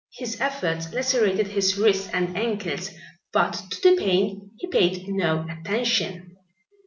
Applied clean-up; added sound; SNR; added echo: none; none; none; none.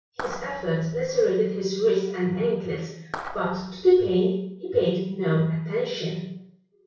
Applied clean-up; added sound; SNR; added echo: neural separator model SepFormer DNS4.